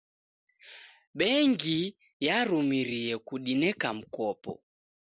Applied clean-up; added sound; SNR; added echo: none; none; none; none.